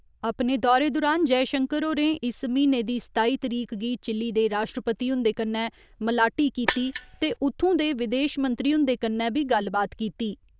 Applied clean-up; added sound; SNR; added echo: neural diffusion model UNIVERSE++.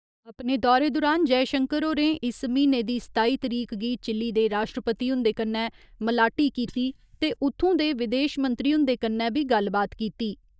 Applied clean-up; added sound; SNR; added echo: neural mask model DeepFilterNet 3.